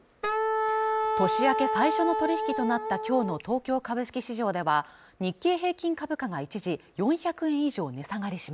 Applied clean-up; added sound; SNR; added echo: none; Wind instrument, woodwind instrument; 0 dB; none.